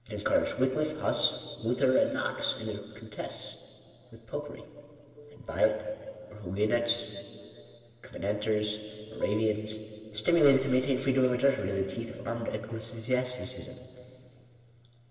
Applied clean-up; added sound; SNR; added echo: neural separator model SepFormer DNS4.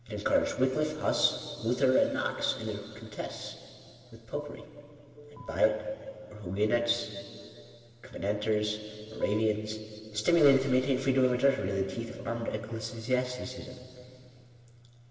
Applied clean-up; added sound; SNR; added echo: none; Alarm; 17 dB; reverberation time 2.6 s.